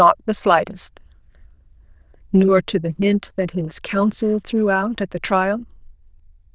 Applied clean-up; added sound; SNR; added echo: neural diffusion model UNIVERSE++.